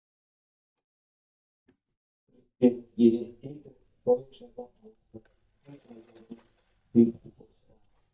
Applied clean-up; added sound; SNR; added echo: neural mask model DeepFilterNet 3.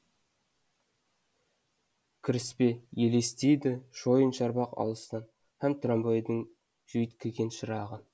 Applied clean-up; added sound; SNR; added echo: none; none; none; none.